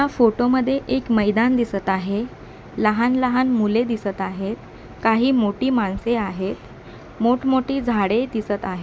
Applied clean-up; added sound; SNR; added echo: none; none; none; none.